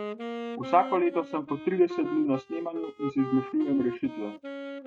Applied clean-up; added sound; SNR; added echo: neural mask model RNNoise.